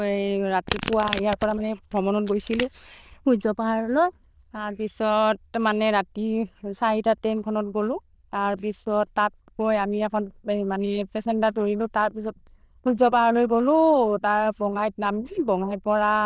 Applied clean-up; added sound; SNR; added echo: neural diffusion model UNIVERSE++.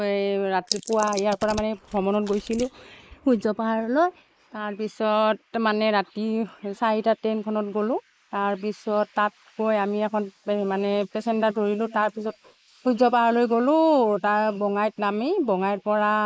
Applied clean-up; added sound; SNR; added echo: neural mask model Resemble Enhance denoiser.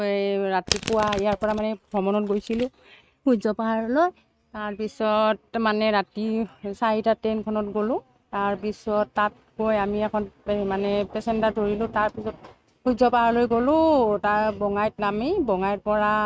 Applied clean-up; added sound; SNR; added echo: neural mask model RNNoise.